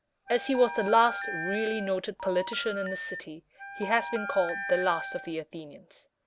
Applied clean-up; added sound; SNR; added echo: none; Telephone + Wind instrument, woodwind instrument; 8 dB; none.